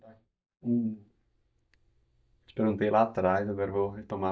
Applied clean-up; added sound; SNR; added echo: neural mask model DeepFilterNet 3.